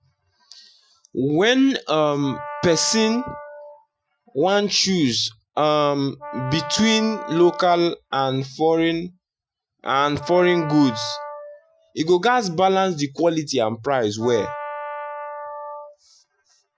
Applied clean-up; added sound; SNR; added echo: classical method Wiener filter.